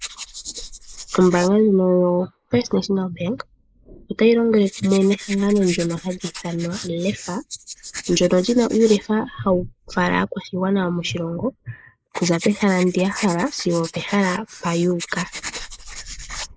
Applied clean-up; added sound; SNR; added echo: neural mask model Resemble Enhance denoiser.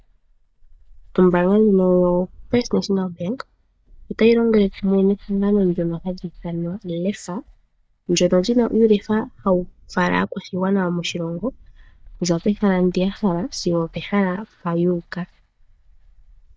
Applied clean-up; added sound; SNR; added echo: neural mask model DeepFilterNet 3.